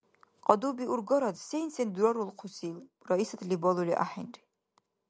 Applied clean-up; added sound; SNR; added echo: none; none; none; none.